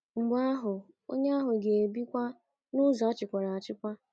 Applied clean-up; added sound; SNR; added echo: none; none; none; none.